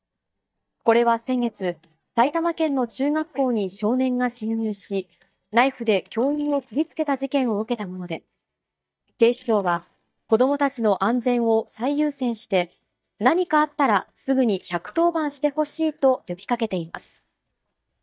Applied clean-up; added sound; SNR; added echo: neural mask model DeepFilterNet 3.